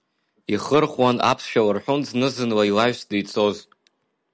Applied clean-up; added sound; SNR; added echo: none; none; none; none.